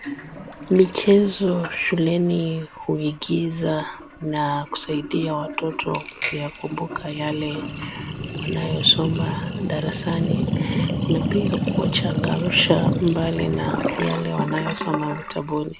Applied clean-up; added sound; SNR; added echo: none; Sink (filling or washing); 4 dB; none.